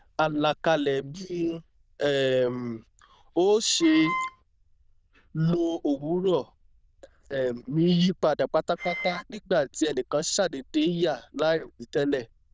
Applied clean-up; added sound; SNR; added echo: neural diffusion model UNIVERSE++.